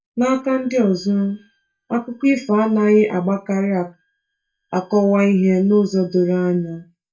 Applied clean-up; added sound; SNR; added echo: neural mask model DeepFilterNet 3.